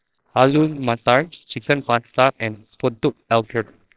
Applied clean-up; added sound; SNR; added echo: neural separator model SepFormer WHAMR!.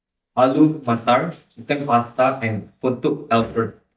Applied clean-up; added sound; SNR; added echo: neural mask model DeepFilterNet 3.